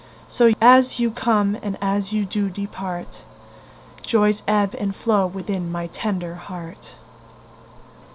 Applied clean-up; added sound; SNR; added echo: none; none; none; none.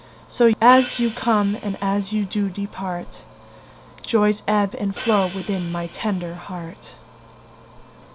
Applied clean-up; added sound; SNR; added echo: none; Hi-hat; 17 dB; none.